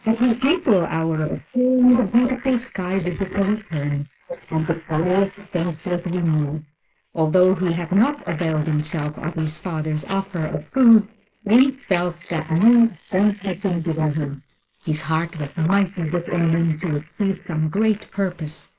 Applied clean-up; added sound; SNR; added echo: neural mask model Resemble Enhance denoiser.